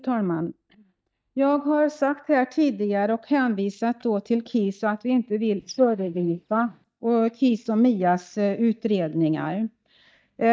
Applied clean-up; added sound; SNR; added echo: neural mask model DeepFilterNet 3.